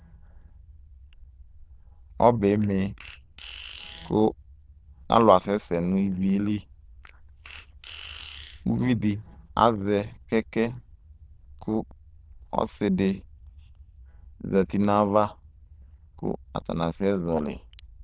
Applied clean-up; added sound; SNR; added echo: neural diffusion model UNIVERSE++.